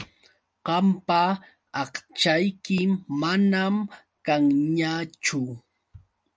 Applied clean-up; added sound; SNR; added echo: none; none; none; none.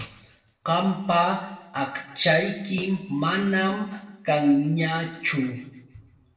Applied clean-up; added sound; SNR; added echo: none; none; none; reverberation time 0.9 s.